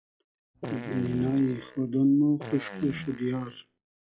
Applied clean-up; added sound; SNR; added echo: classical method log-MMSE.